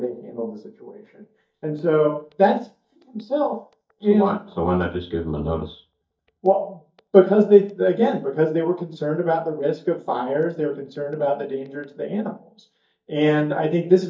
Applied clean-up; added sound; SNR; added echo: neural mask model DeepFilterNet 3.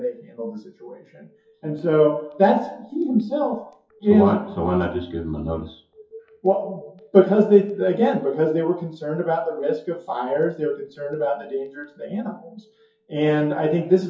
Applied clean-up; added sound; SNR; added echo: classical method WPE with log-MMSE.